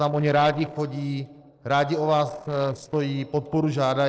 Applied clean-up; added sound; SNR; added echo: neural separator model SepFormer DNS4.